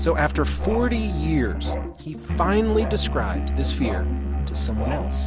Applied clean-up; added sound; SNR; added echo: none; Musical instrument; 0 dB; none.